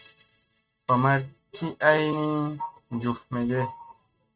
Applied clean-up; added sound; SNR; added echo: neural mask model RNNoise.